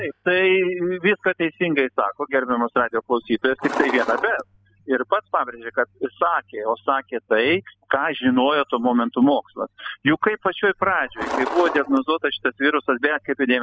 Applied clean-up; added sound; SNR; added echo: classical method spectral subtraction.